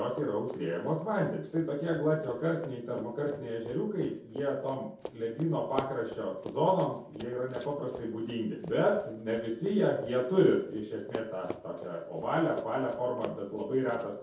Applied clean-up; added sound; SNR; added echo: none; Run; 15 dB; reverberation time 0.6 s.